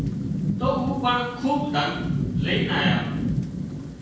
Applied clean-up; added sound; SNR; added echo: none; Rain / Thunderstorm; -1 dB; reverberation time 0.6 s.